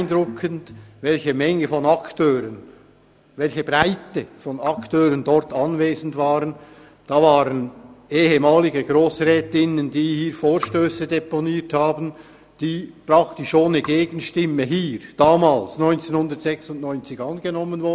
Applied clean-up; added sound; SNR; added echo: none; none; none; none.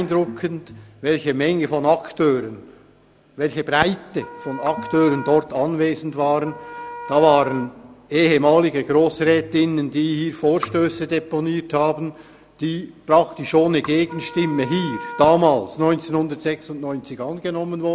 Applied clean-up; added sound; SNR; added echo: none; Wind instrument, woodwind instrument; 14 dB; none.